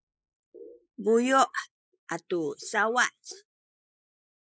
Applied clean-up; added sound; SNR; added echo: neural mask model Resemble Enhance denoiser.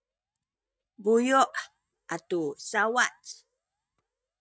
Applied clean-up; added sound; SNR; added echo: neural mask model DeepFilterNet 3.